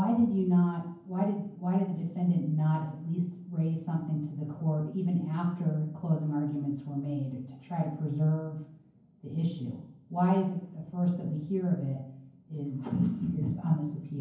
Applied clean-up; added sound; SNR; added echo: none; none; none; reverberation time 0.9 s.